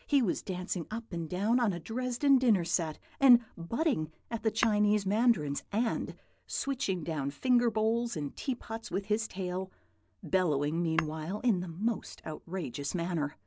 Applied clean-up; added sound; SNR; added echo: none; Tap / Hammer; 14 dB; none.